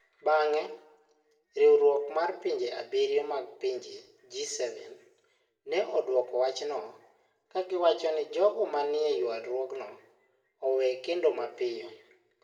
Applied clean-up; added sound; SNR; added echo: none; none; none; reverberation time 0.6 s.